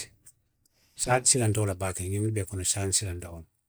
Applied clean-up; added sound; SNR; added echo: neural mask model DeepFilterNet 3.